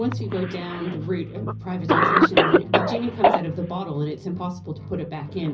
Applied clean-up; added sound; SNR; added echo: none; Cough; -3 dB; reverberation time 0.5 s.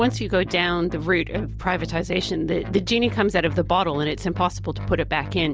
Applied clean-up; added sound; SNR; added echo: none; none; none; none.